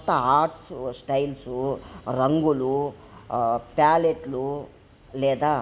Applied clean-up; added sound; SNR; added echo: none; none; none; none.